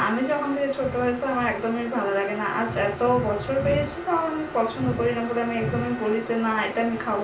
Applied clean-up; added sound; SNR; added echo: none; Bowed string instrument; 17 dB; reverberation time 0.3 s.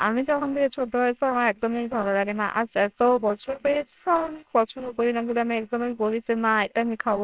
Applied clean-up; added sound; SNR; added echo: neural separator model SepFormer WHAMR!.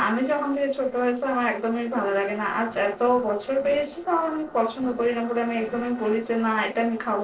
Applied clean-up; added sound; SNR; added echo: neural separator model SepFormer DNS4.